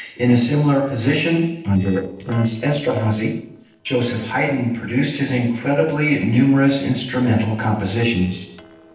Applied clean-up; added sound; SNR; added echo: neural separator model SepFormer DNS4.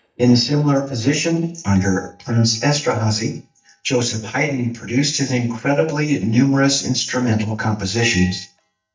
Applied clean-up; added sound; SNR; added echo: neural mask model DeepFilterNet 3.